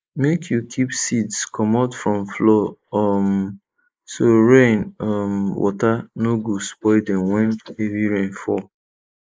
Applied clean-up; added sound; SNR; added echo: neural mask model Resemble Enhance denoiser.